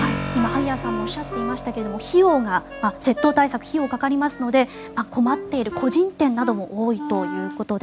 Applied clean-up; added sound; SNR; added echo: none; Wind instrument, woodwind instrument + Keyboard (musical); 9 dB; none.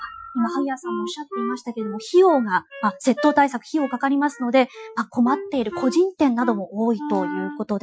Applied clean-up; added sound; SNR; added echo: classical method Wiener filter.